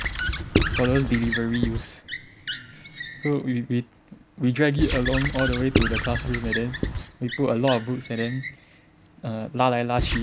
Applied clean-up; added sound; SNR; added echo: none; Squeak / Writing; 2 dB; none.